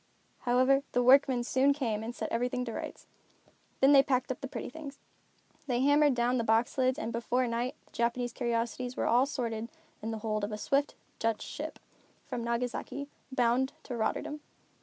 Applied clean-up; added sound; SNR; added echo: none; none; none; none.